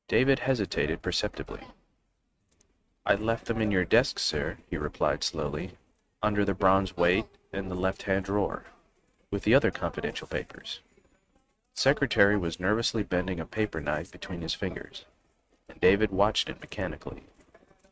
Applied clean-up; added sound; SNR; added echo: neural mask model RNNoise.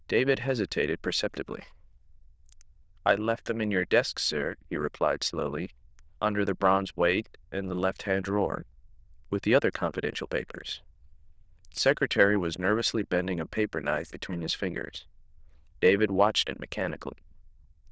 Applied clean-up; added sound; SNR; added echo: neural diffusion model UNIVERSE++.